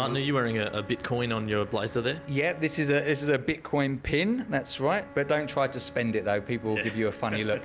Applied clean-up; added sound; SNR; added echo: none; Bowed string instrument; 19 dB; none.